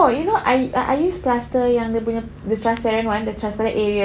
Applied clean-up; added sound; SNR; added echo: none; none; none; none.